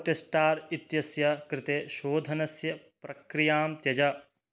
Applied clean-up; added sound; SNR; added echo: none; none; none; none.